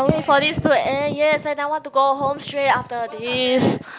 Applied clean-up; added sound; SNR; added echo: none; none; none; none.